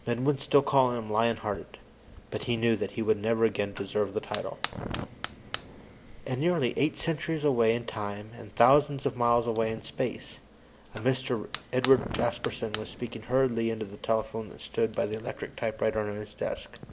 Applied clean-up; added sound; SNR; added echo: none; Fire; 9 dB; none.